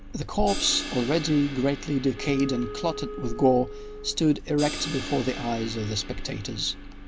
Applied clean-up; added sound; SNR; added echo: none; Wind instrument, woodwind instrument + Crash cymbal; 11 dB; none.